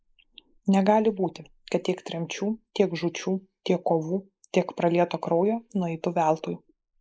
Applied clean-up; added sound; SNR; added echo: neural mask model Resemble Enhance denoiser.